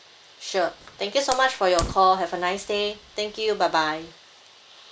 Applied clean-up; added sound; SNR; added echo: none; Fire; 14 dB; none.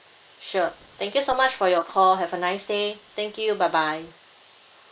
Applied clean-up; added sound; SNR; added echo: neural mask model Resemble Enhance denoiser.